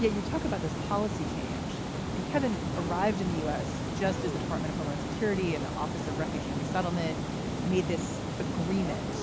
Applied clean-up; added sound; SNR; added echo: none; Water; 0 dB; none.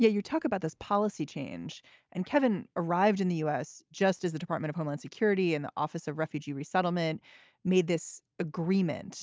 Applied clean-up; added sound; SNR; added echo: none; none; none; none.